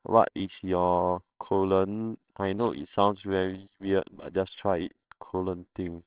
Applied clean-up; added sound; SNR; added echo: neural separator model SepFormer WHAMR!.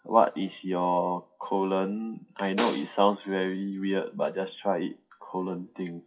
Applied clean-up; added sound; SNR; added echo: classical method WPE with log-MMSE.